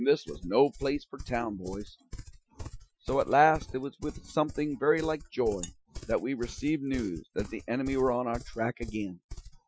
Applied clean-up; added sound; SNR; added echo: classical method Wiener filter.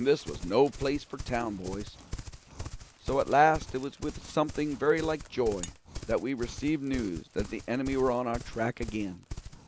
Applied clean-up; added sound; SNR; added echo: none; Livestock, farm animals, working animals; 12 dB; none.